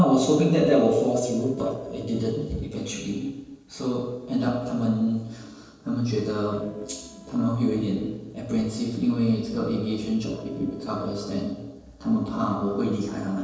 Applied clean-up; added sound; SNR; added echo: neural separator model SepFormer DNS4.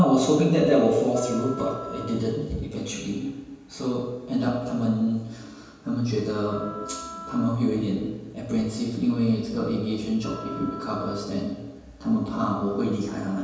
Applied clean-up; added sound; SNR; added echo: none; Wind instrument, woodwind instrument; 16 dB; reverberation time 1.2 s.